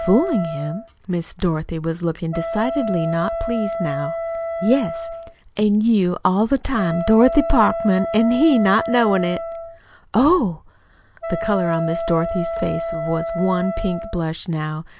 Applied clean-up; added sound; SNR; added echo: none; Wind instrument, woodwind instrument; 7 dB; none.